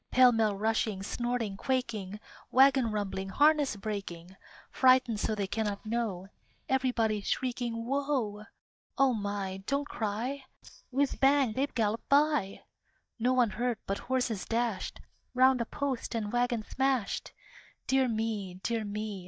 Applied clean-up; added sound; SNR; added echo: neural mask model DeepFilterNet 3.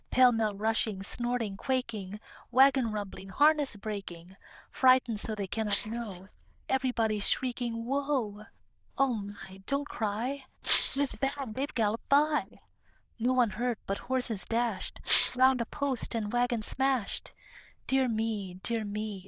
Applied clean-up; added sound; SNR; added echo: neural diffusion model UNIVERSE++.